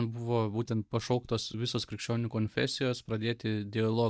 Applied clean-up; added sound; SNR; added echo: neural mask model DeepFilterNet 3.